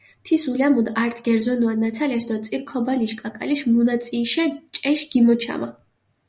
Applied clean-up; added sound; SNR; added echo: none; none; none; none.